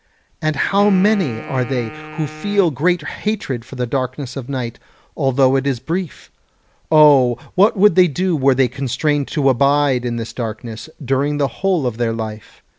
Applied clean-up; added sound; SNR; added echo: none; Wind instrument, woodwind instrument; 16 dB; none.